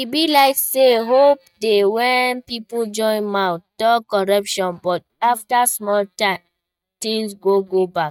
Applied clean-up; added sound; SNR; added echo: neural mask model DeepFilterNet 3.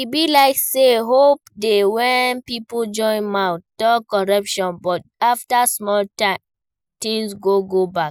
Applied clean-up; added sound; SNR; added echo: none; none; none; none.